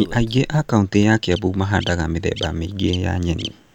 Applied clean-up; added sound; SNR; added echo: none; Bird vocalization, bird call, bird song; 16 dB; none.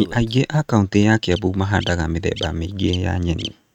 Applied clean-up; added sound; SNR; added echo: neural mask model RNNoise.